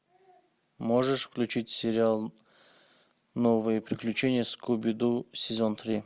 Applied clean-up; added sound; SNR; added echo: none; none; none; none.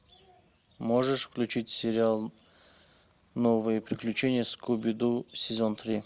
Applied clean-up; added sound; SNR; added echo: none; Bird vocalization, bird call, bird song; 9 dB; none.